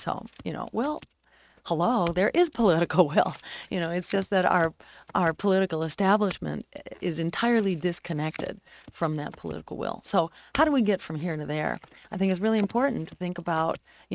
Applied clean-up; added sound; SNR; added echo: neural mask model RNNoise.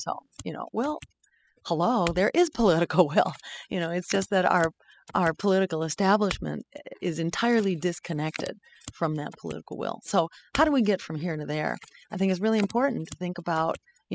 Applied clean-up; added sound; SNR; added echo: classical method spectral subtraction.